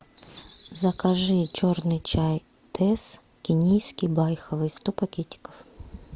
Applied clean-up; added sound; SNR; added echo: none; Bird vocalization, bird call, bird song; 19 dB; none.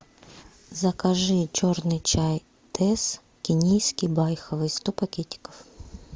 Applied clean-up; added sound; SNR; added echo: none; none; none; none.